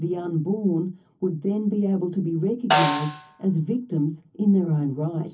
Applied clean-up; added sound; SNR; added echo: none; Snare drum; 4 dB; reverberation time 0.3 s.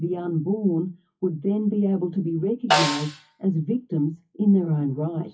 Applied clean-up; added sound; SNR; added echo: classical method WPE with log-MMSE.